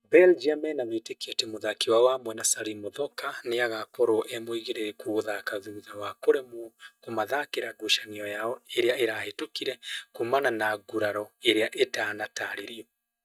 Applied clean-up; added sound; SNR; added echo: neural mask model DeepFilterNet 3.